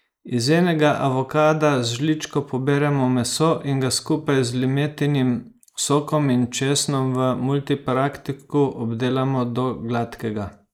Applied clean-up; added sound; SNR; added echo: neural mask model Resemble Enhance denoiser.